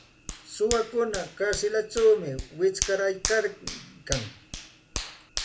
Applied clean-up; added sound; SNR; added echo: none; Hands; 8 dB; reverberation time 0.3 s.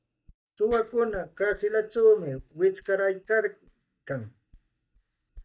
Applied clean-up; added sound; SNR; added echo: neural mask model DeepFilterNet 3.